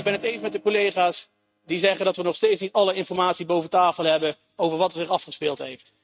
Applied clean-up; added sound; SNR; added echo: neural mask model RNNoise.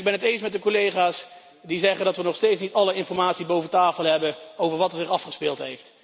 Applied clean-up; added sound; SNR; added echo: none; none; none; none.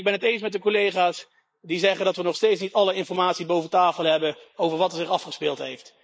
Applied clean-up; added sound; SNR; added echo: neural mask model Resemble Enhance denoiser.